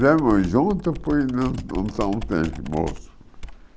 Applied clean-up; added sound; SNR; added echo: none; Computer keyboard; 12 dB; none.